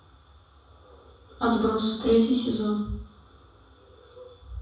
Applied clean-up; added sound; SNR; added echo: none; none; none; reverberation time 0.7 s.